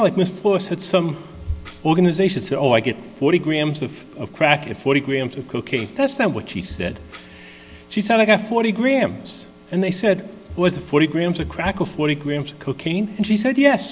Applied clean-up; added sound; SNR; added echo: none; Tambourine; 13 dB; none.